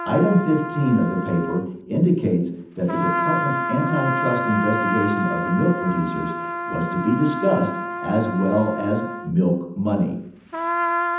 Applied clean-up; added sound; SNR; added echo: none; Trumpet; 5 dB; reverberation time 0.8 s.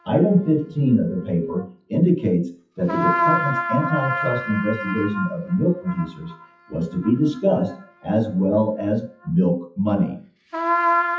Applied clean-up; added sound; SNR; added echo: classical method WPE with log-MMSE.